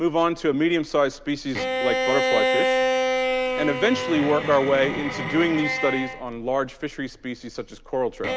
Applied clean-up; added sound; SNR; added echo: none; Bowed string instrument; 2 dB; none.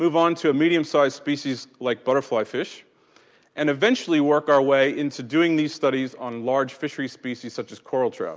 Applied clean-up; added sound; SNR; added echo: none; none; none; none.